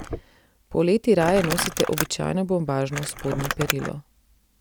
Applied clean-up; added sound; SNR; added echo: none; Crumpling, crinkling; 8 dB; none.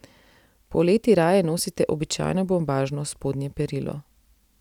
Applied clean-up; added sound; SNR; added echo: none; none; none; none.